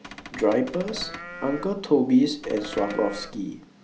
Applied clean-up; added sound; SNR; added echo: none; Livestock, farm animals, working animals + Cupboard open or close / Door; 15 dB; none.